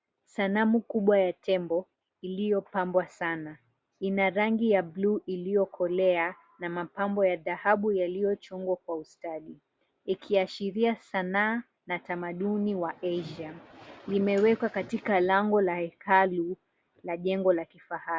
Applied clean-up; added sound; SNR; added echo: none; none; none; none.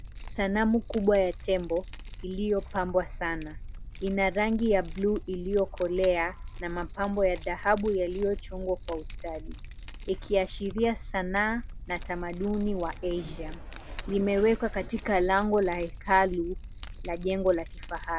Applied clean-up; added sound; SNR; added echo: none; Keys jangling; 10 dB; none.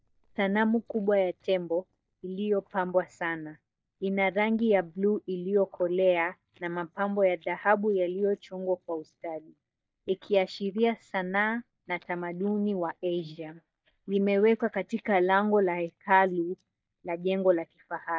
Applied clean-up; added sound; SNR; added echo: neural mask model DeepFilterNet 3.